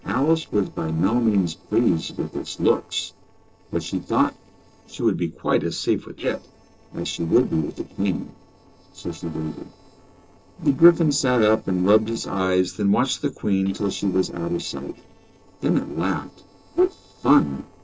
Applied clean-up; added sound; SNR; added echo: neural separator model SepFormer DNS4.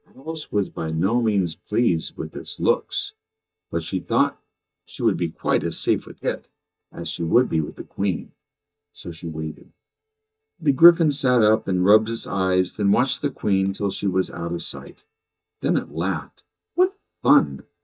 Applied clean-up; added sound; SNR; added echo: neural mask model DeepFilterNet 3.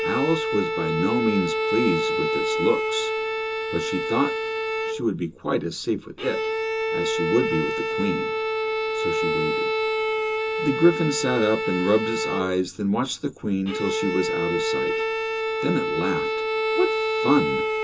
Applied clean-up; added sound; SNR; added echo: none; Bowed string instrument; -1 dB; reverberation time 0.2 s.